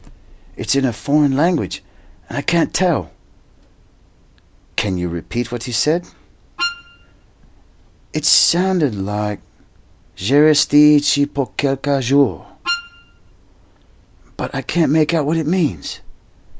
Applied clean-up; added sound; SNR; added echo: none; Wind instrument, woodwind instrument; 7 dB; none.